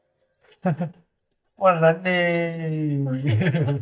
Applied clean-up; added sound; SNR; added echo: neural mask model DeepFilterNet 3.